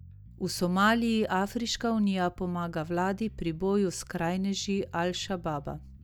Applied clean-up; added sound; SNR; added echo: none; Bass guitar; 19 dB; none.